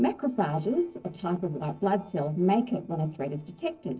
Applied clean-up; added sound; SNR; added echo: neural separator model SepFormer DNS4.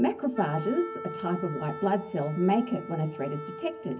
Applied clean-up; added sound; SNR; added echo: none; Wind instrument, woodwind instrument; 11 dB; reverberation time 0.3 s.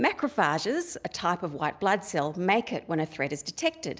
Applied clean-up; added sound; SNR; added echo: none; none; none; none.